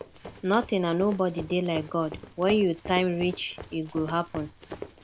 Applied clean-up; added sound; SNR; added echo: none; Run; 14 dB; none.